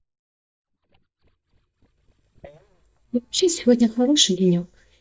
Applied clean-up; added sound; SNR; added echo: neural mask model DeepFilterNet 3.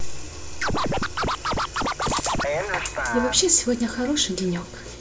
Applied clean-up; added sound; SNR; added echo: none; Scratching (performance technique); 1 dB; reverberation time 0.2 s.